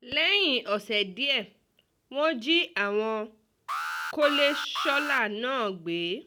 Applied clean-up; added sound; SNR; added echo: none; Alarm; 5 dB; none.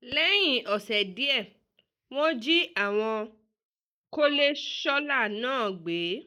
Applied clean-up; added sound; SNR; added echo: neural mask model Resemble Enhance denoiser.